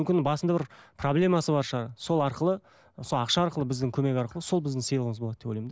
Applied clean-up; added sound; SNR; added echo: none; none; none; none.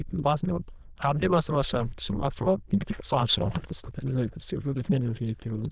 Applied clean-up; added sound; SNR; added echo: neural diffusion model UNIVERSE++.